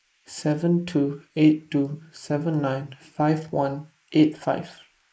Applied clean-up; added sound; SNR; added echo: neural mask model Resemble Enhance denoiser.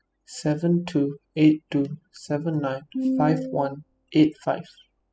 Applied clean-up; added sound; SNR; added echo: classical method spectral subtraction.